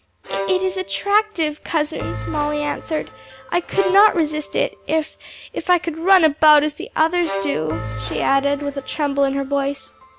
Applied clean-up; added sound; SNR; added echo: none; Bell + Bowed string instrument; 12 dB; none.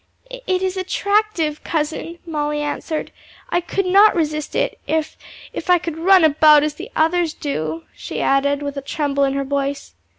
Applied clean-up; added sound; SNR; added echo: none; none; none; none.